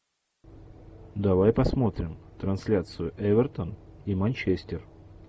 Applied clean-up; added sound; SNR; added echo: none; none; none; none.